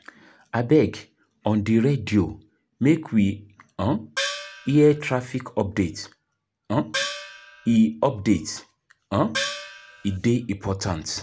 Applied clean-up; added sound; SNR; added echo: none; Gong; 7 dB; none.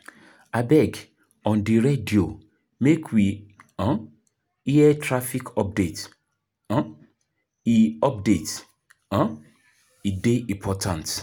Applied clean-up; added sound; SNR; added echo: none; none; none; none.